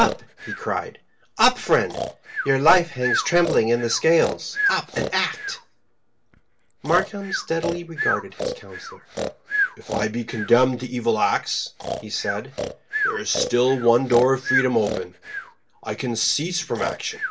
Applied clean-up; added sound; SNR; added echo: none; Breathing; 7 dB; reverberation time 0.2 s.